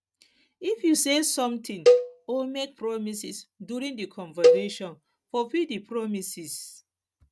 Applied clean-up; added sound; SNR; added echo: neural mask model RNNoise.